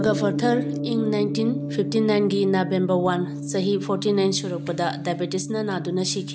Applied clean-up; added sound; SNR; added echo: none; Gong; 6 dB; none.